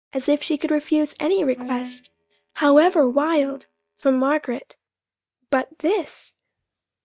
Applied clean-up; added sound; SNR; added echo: neural mask model DeepFilterNet 3.